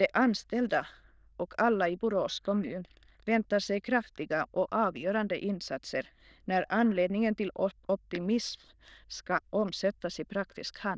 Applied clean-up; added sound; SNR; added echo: neural diffusion model UNIVERSE++.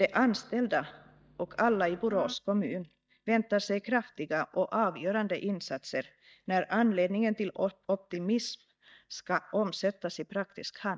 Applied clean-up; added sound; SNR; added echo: neural mask model DeepFilterNet 3.